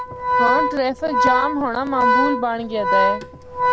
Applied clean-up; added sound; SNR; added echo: none; Organ; -3 dB; none.